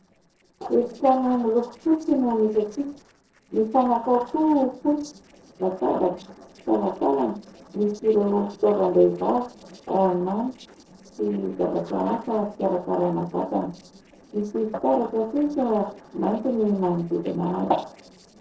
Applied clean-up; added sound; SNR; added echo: neural separator model SepFormer DNS4.